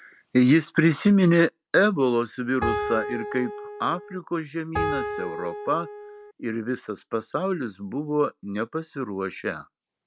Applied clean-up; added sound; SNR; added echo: none; Piano; 5 dB; none.